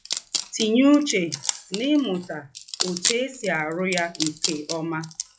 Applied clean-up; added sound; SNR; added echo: classical method log-MMSE.